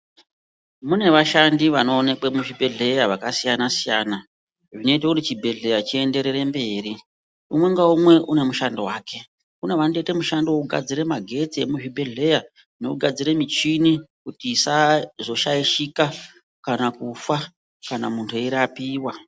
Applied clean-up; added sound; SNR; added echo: none; none; none; none.